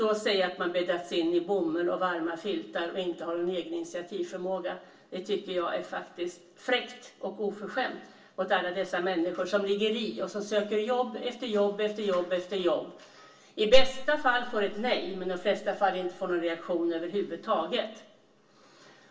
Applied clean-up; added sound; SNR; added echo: none; none; none; reverberation time 0.3 s.